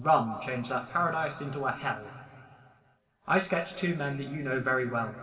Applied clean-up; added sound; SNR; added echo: none; none; none; reverberation time 2.3 s.